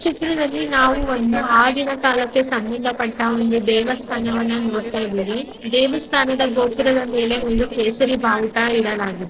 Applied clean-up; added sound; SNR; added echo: neural separator model SepFormer DNS4.